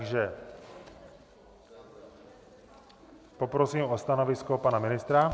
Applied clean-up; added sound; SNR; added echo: none; none; none; none.